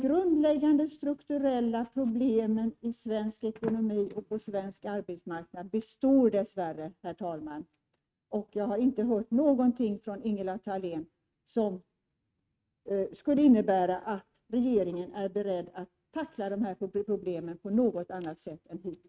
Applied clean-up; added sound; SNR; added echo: neural mask model RNNoise.